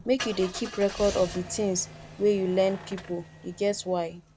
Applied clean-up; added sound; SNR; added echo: none; Engine starting / Car; 13 dB; none.